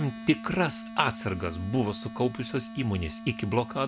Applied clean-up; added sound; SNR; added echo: none; Wind instrument, woodwind instrument; 12 dB; none.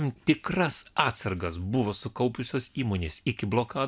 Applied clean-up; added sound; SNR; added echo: none; none; none; none.